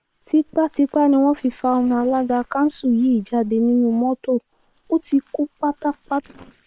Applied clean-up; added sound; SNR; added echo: neural separator model SepFormer WHAM!.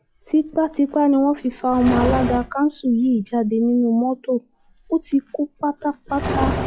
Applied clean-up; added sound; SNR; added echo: classical method log-MMSE.